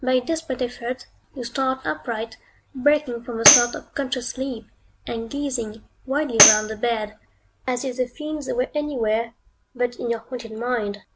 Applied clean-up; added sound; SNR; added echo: none; Tambourine; -4 dB; none.